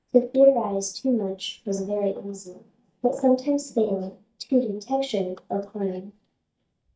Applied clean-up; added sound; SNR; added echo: neural mask model DeepFilterNet 3.